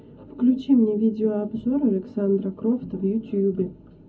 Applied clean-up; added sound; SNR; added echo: none; none; none; reverberation time 0.4 s.